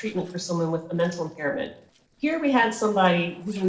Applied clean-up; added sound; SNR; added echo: neural separator model SepFormer DNS4.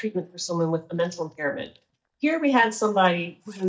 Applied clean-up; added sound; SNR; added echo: neural mask model DeepFilterNet 3.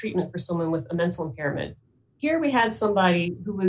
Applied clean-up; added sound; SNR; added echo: none; none; none; none.